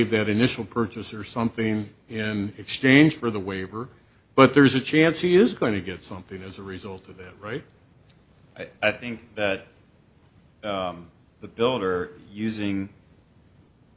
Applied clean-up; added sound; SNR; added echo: none; none; none; none.